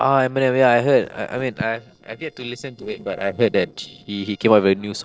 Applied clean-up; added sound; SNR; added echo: neural separator model SepFormer DNS4.